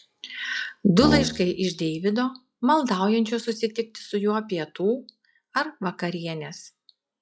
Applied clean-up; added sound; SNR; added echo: classical method log-MMSE.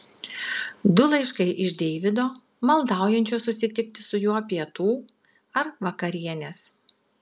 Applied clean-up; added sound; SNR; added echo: none; none; none; none.